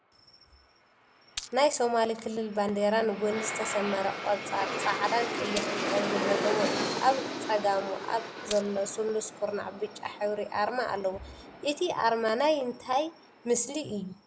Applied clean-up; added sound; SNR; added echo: none; Aircraft + Glass; 6 dB; none.